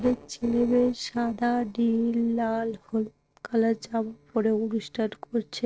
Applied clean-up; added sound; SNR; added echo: neural separator model SepFormer DNS4.